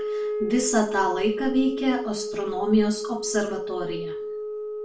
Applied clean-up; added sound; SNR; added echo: none; Wind instrument, woodwind instrument; 5 dB; reverberation time 0.4 s.